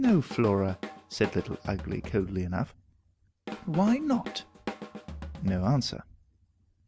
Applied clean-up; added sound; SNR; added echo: none; Drum kit; 12 dB; none.